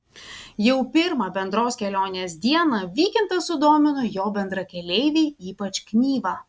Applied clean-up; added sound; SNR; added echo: none; none; none; none.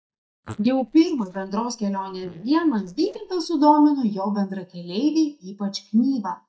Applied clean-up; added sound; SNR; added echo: neural mask model DeepFilterNet 3.